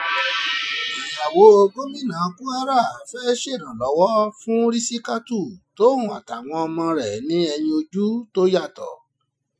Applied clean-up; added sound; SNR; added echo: classical method Wiener filter.